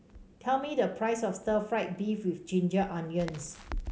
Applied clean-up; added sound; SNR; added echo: none; Crackle; 14 dB; none.